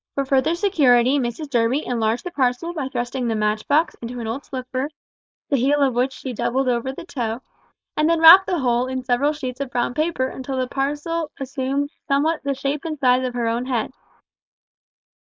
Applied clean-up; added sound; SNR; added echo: neural mask model Resemble Enhance denoiser.